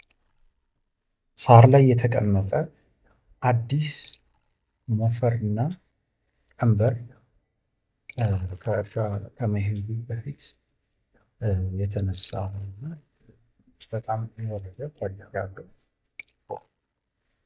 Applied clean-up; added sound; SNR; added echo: neural mask model DeepFilterNet 3.